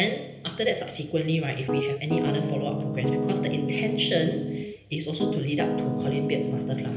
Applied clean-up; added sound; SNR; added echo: none; Piano; 0 dB; reverberation time 0.8 s.